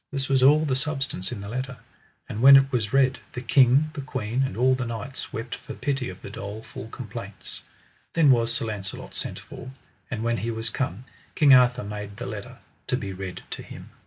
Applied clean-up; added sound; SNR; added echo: none; none; none; none.